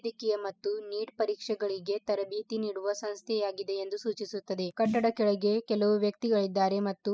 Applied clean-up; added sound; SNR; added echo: classical method spectral subtraction.